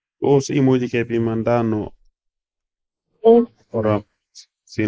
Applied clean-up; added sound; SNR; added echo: neural mask model Resemble Enhance denoiser.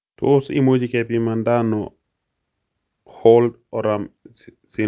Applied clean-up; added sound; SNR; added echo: none; none; none; none.